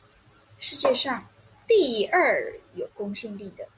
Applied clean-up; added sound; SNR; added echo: none; Tap; 6 dB; none.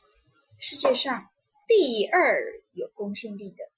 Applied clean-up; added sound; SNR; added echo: classical method Wiener filter.